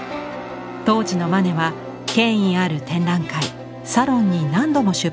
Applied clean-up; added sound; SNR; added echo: none; Snare drum + Guitar; 15 dB; none.